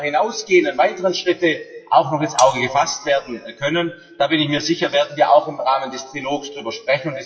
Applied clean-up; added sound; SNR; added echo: classical method WPE with log-MMSE.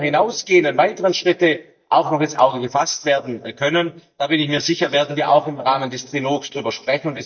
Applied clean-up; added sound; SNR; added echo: neural mask model DeepFilterNet 3.